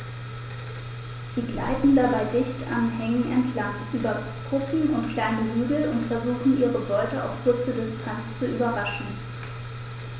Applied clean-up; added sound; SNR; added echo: none; none; none; none.